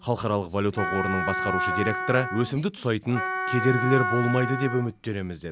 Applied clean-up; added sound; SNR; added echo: none; Wind instrument, woodwind instrument; 3 dB; none.